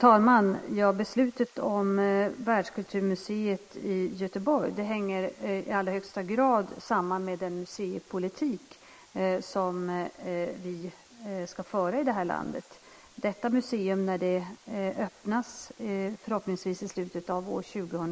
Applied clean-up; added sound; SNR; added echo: neural mask model Resemble Enhance denoiser.